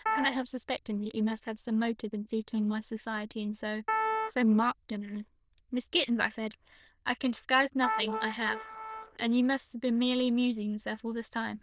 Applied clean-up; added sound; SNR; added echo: neural diffusion model UNIVERSE++.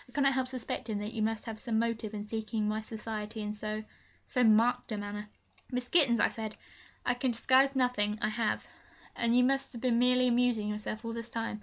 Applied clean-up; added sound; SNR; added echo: none; none; none; none.